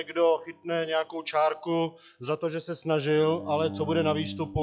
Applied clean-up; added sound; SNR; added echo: classical method log-MMSE.